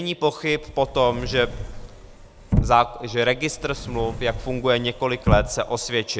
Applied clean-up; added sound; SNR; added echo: none; Sliding door / Slam / Wood; 5 dB; none.